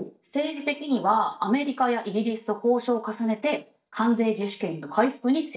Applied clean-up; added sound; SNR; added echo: neural mask model DeepFilterNet 3.